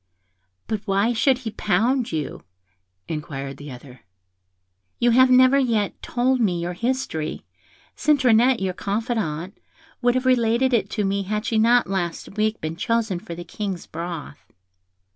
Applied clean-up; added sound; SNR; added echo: none; none; none; none.